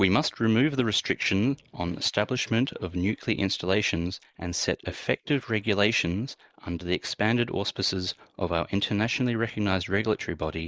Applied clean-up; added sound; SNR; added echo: neural mask model Resemble Enhance denoiser.